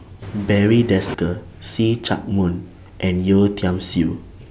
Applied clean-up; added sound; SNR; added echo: none; Engine; 12 dB; none.